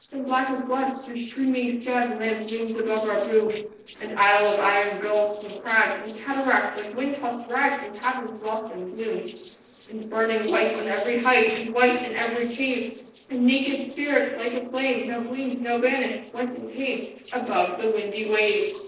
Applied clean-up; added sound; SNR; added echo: neural separator model SepFormer DNS4.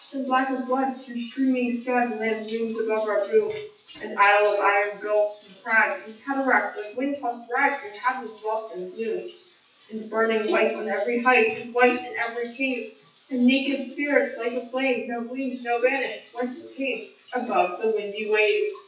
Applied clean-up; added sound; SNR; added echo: classical method WPE with log-MMSE.